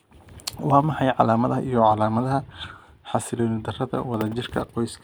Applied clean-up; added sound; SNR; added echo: none; none; none; none.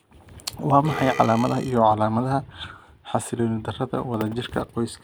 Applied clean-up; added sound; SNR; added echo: none; Burping, eructation; 12 dB; none.